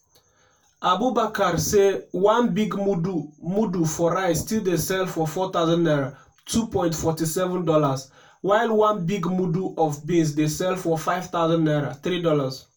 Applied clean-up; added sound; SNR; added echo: none; none; none; reverberation time 0.2 s.